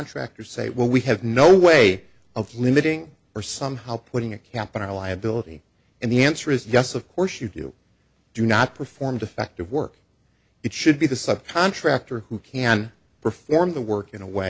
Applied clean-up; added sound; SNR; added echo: none; none; none; none.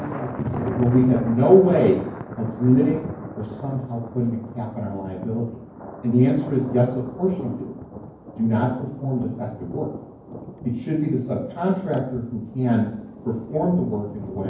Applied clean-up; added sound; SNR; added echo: none; Thunder; 12 dB; reverberation time 0.9 s.